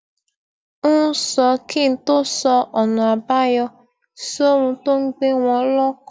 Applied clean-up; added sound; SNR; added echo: none; none; none; none.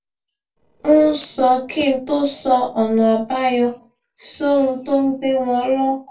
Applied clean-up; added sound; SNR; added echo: neural separator model SepFormer DNS4.